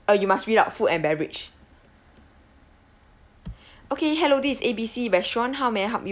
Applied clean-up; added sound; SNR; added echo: none; none; none; none.